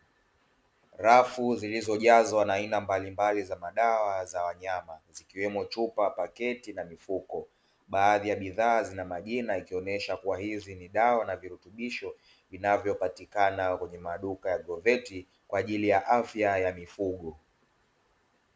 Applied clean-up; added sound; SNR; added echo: none; none; none; none.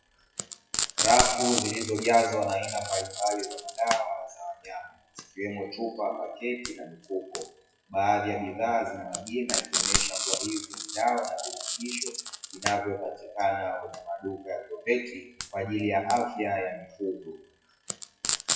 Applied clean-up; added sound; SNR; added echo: classical method WPE with log-MMSE.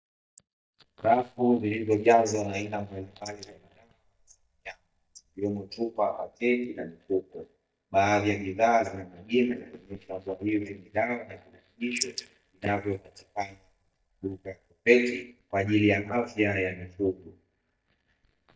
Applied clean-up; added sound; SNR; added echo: neural mask model DeepFilterNet 3.